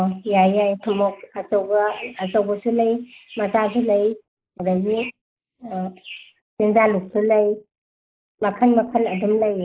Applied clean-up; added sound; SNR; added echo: neural mask model Resemble Enhance denoiser.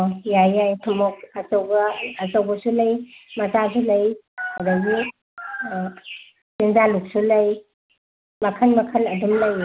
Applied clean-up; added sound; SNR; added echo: none; none; none; none.